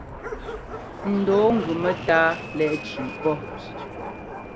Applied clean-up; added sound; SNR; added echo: none; Bark + Fixed-wing aircraft, airplane; 8 dB; none.